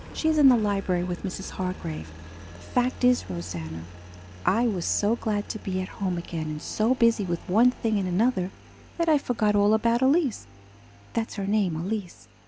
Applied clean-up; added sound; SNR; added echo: none; Engine; 17 dB; none.